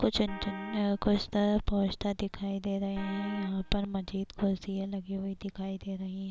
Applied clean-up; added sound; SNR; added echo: none; Vehicle horn, car horn, honking; 15 dB; none.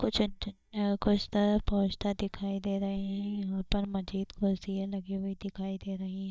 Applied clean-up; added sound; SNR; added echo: neural mask model DeepFilterNet 3.